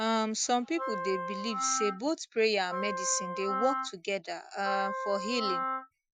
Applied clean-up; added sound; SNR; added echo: classical method Wiener filter.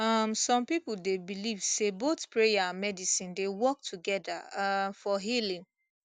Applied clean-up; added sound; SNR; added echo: none; none; none; none.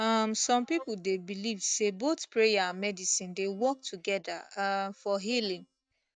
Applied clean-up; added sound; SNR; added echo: neural mask model DeepFilterNet 3.